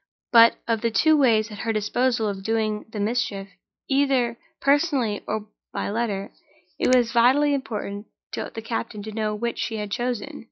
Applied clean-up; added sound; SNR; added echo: neural mask model Resemble Enhance denoiser.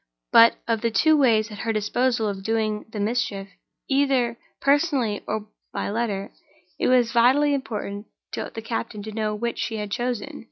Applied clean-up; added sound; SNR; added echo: none; none; none; none.